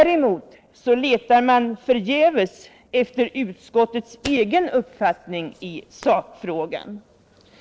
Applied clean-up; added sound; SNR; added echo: neural separator model SepFormer DNS4.